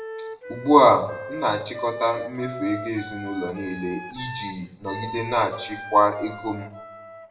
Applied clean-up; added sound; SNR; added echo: none; Wind instrument, woodwind instrument; 12 dB; reverberation time 0.6 s.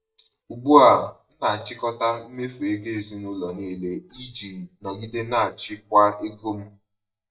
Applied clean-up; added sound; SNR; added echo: neural mask model DeepFilterNet 3.